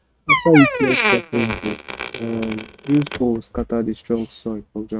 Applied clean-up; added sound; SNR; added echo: neural mask model RNNoise.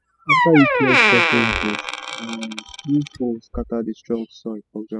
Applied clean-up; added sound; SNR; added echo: classical method spectral subtraction.